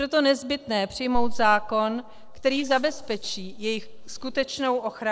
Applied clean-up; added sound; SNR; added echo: neural separator model SepFormer DNS4.